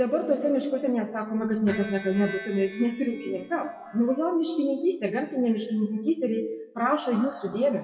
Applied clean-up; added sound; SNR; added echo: classical method WPE with log-MMSE.